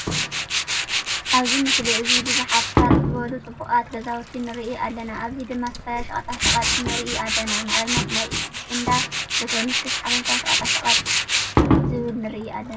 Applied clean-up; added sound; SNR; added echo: none; Tools; -5 dB; reverberation time 0.4 s.